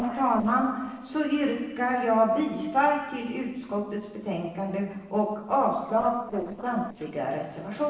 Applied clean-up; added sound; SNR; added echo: neural separator model SepFormer DNS4.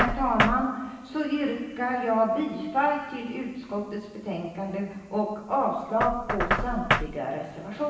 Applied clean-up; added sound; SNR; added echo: none; Knock; 5 dB; reverberation time 1.2 s.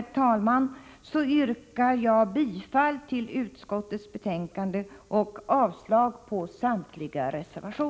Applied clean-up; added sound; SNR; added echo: none; none; none; none.